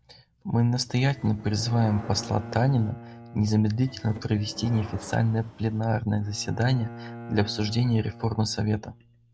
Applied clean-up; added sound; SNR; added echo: none; Bowed string instrument + Subway, metro, underground / Sliding door; 16 dB; none.